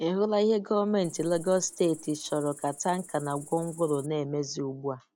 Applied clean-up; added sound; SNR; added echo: none; Cricket; 19 dB; none.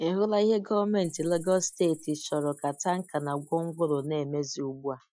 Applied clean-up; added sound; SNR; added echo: classical method Wiener filter.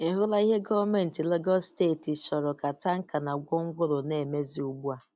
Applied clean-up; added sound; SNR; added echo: none; none; none; none.